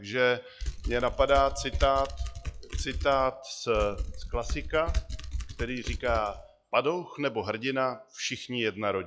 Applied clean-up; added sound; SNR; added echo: classical method log-MMSE.